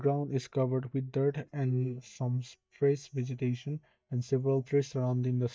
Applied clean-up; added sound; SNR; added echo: neural mask model DeepFilterNet 3.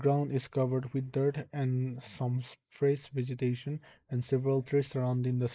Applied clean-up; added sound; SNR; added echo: neural mask model Resemble Enhance denoiser.